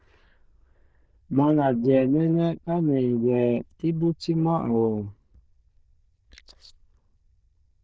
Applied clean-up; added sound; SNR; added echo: neural diffusion model UNIVERSE++.